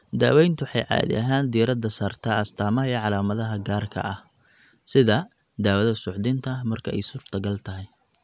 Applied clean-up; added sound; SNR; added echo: none; none; none; none.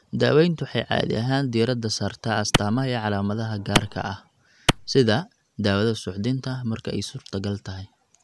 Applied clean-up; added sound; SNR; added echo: none; Clapping; -2 dB; none.